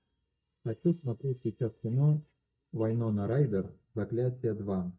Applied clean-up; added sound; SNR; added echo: neural mask model DeepFilterNet 3.